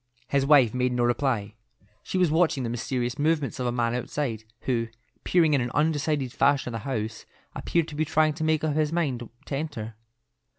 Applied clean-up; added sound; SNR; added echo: none; none; none; none.